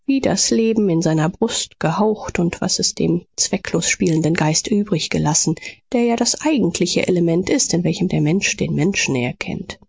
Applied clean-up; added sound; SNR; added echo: none; none; none; none.